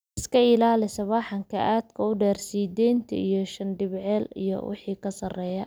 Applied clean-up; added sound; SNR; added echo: none; none; none; none.